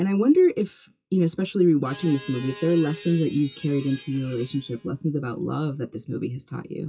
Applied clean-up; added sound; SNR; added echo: classical method WPE with log-MMSE.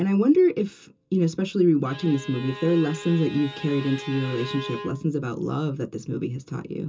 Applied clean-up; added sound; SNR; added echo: none; Bowed string instrument; 13 dB; reverberation time 0.2 s.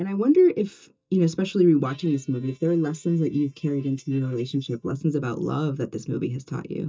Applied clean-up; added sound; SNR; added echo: neural mask model DeepFilterNet 3.